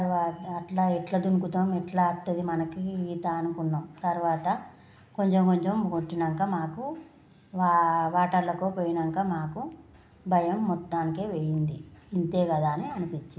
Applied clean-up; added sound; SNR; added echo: none; none; none; none.